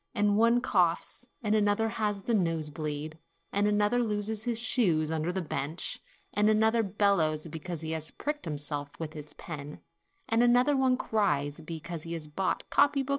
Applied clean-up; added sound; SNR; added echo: neural separator model SepFormer DNS4.